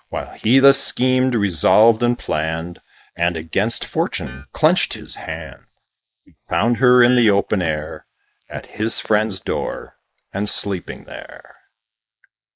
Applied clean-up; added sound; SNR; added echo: neural mask model Resemble Enhance denoiser.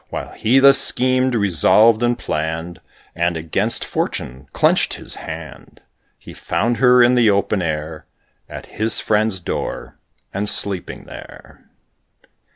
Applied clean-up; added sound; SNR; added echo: none; none; none; none.